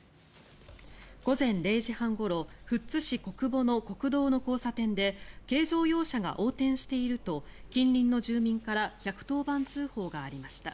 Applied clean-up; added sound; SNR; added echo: none; none; none; none.